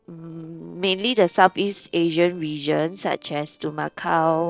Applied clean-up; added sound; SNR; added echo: neural separator model SepFormer DNS4.